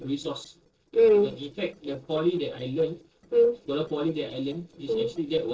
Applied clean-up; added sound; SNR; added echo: neural separator model SepFormer DNS4.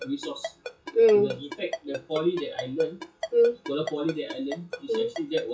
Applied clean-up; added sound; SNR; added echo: classical method WPE with log-MMSE.